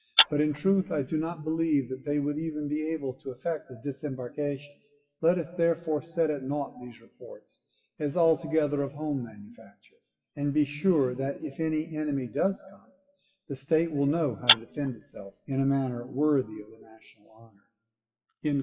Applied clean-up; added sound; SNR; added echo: classical method WPE with log-MMSE.